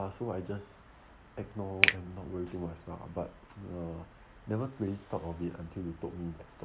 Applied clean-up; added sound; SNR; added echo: none; Finger snapping; -4 dB; none.